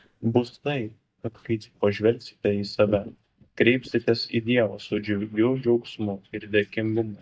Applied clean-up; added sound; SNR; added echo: neural mask model DeepFilterNet 3.